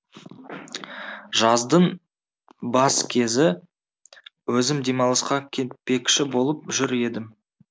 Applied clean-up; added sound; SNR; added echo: none; none; none; none.